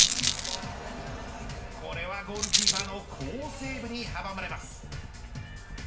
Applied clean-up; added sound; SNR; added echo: none; Rattle; -5 dB; reverberation time 0.4 s.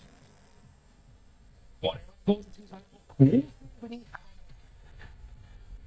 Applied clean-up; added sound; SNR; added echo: neural mask model DeepFilterNet 3.